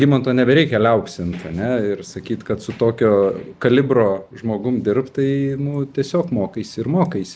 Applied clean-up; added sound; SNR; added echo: none; none; none; none.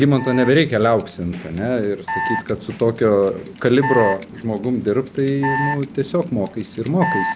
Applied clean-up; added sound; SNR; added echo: none; Alarm; 7 dB; none.